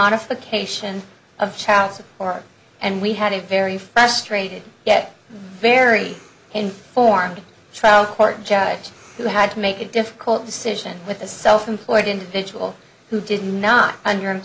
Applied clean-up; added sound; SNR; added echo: none; none; none; none.